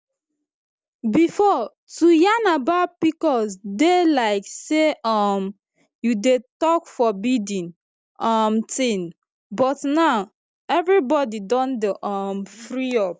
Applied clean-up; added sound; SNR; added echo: none; none; none; none.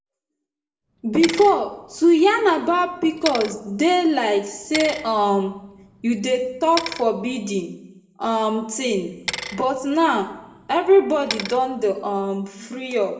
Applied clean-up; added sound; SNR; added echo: none; Bicycle; 14 dB; reverberation time 0.6 s.